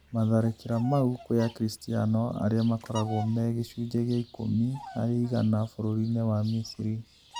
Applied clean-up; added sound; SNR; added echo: none; Bird vocalization, bird call, bird song; 19 dB; none.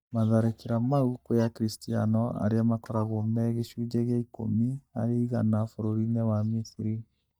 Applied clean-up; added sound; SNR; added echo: neural mask model DeepFilterNet 3.